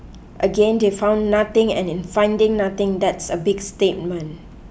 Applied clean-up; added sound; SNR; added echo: none; none; none; none.